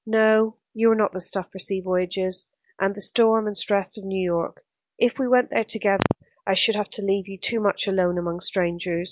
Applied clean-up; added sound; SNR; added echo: none; none; none; none.